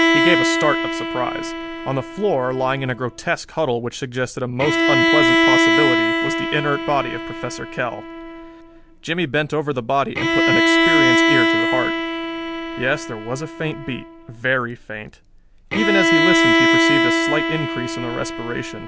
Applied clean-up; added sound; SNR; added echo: none; Bowed string instrument; -4 dB; none.